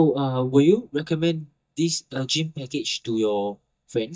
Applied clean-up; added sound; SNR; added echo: neural mask model DeepFilterNet 3.